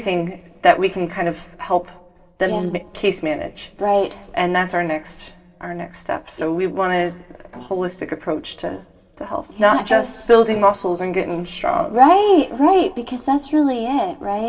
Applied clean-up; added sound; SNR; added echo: neural separator model SepFormer DNS4.